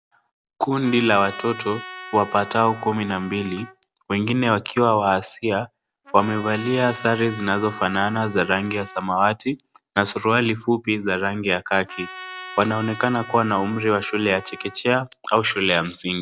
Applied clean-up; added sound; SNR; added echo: none; Trumpet; 16 dB; none.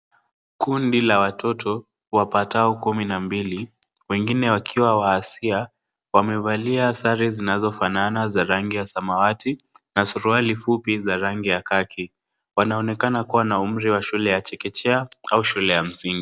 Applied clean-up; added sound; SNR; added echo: none; none; none; none.